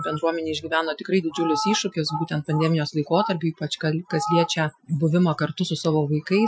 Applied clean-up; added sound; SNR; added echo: classical method Wiener filter.